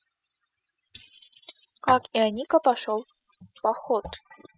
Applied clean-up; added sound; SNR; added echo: classical method spectral subtraction.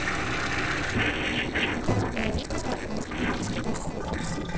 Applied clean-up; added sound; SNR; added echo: neural separator model SepFormer DNS4.